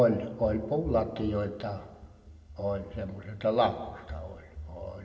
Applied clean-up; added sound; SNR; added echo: none; none; none; reverberation time 0.9 s.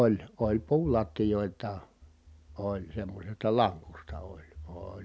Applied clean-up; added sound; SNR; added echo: none; none; none; none.